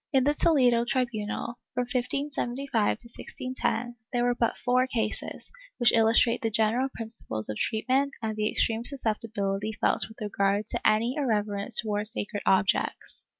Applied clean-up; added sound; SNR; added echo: none; none; none; none.